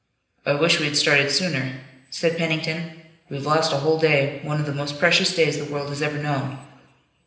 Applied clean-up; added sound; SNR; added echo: none; none; none; reverberation time 0.9 s.